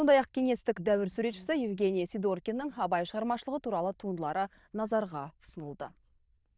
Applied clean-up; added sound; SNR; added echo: neural diffusion model UNIVERSE++.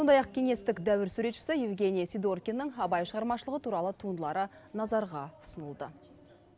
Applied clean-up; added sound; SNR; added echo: none; none; none; none.